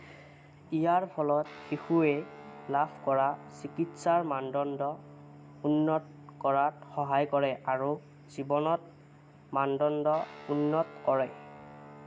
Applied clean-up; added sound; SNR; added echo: none; Guitar; 20 dB; none.